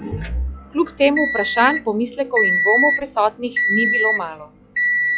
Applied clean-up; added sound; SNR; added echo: classical method log-MMSE.